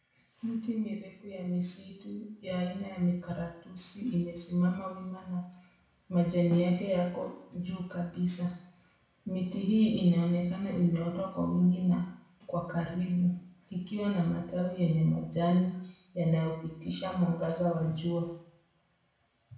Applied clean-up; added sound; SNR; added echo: none; Snare drum; 10 dB; reverberation time 0.6 s.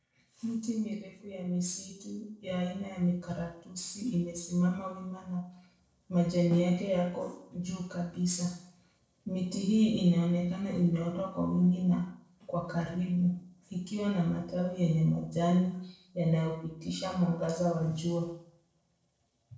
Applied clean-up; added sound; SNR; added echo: neural separator model SepFormer DNS4.